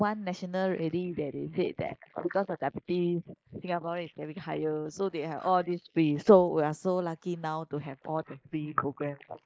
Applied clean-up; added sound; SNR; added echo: neural mask model Resemble Enhance denoiser.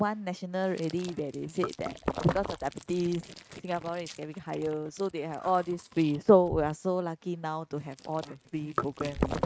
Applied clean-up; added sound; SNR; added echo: neural mask model RNNoise.